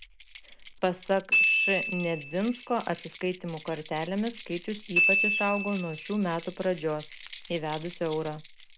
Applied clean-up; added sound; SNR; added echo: none; Glockenspiel + Keys jangling; 1 dB; none.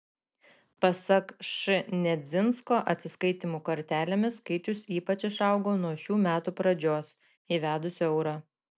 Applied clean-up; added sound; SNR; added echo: none; none; none; none.